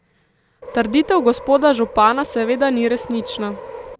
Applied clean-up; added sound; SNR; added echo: none; Subway, metro, underground; 14 dB; none.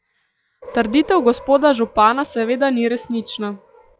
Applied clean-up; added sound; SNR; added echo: classical method log-MMSE.